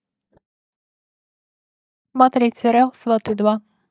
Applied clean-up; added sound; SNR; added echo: neural mask model DeepFilterNet 3.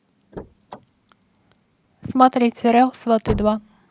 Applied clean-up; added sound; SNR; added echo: none; Slam / Car; 14 dB; none.